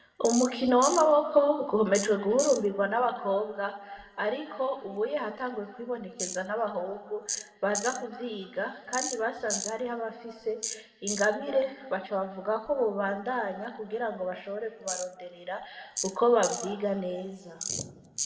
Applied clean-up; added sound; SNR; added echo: none; Tools; 12 dB; reverberation time 1.9 s.